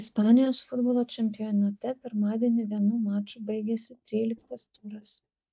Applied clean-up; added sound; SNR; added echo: neural mask model DeepFilterNet 3.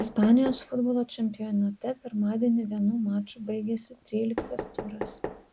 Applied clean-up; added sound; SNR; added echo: none; Knock; 13 dB; none.